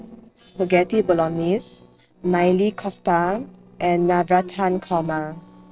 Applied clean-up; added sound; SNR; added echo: neural separator model SepFormer DNS4.